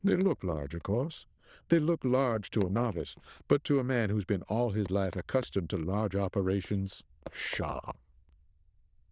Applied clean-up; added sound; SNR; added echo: neural diffusion model UNIVERSE++.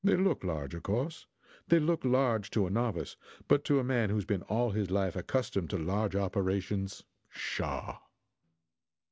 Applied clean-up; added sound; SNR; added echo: none; none; none; none.